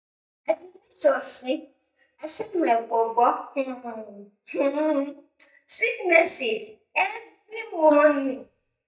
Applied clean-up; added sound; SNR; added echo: neural mask model DeepFilterNet 3.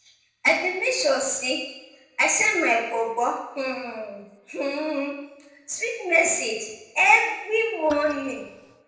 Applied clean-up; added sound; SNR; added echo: neural separator model SepFormer DNS4.